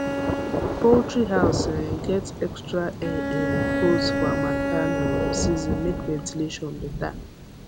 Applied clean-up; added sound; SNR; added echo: none; Thunder + Bowed string instrument; -1 dB; none.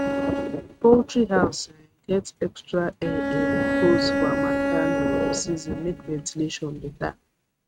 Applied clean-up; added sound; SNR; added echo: neural mask model RNNoise.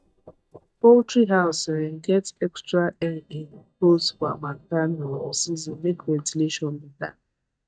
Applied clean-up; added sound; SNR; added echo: neural mask model DeepFilterNet 3.